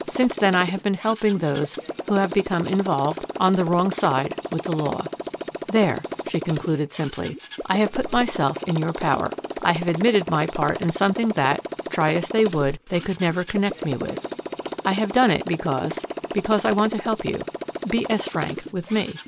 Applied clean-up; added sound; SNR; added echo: none; Motorcycle; 9 dB; none.